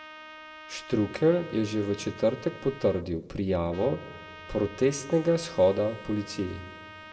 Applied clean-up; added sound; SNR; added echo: none; Trumpet; 18 dB; reverberation time 0.9 s.